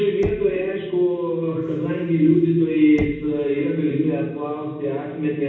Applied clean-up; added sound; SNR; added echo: none; Knock; 17 dB; reverberation time 1.1 s.